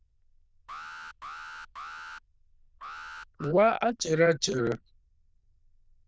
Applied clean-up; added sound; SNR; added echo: neural diffusion model UNIVERSE++.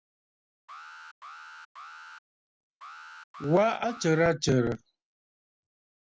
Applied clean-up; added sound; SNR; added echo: none; Alarm; 16 dB; none.